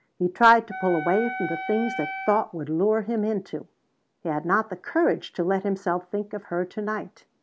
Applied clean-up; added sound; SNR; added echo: none; Wind instrument, woodwind instrument; 8 dB; none.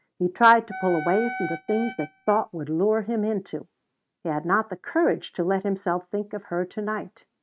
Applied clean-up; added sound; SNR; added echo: neural mask model RNNoise.